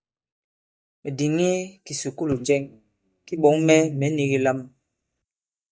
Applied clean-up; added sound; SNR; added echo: neural mask model DeepFilterNet 3.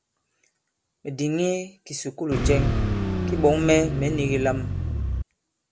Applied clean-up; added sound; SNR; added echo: none; Car; -1 dB; none.